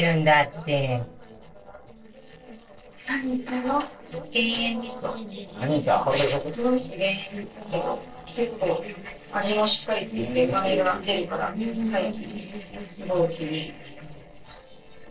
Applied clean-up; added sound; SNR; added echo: neural separator model SepFormer DNS4.